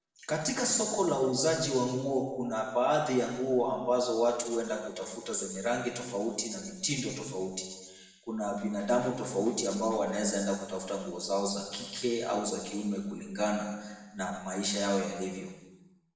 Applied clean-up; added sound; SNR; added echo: neural separator model SepFormer DNS4.